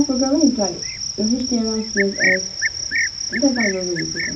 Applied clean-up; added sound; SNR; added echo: none; Cricket; 2 dB; reverberation time 0.4 s.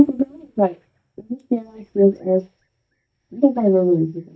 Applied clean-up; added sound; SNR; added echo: neural mask model DeepFilterNet 3.